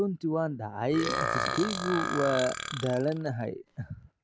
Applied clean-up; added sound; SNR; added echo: none; Burping, eructation; 3 dB; none.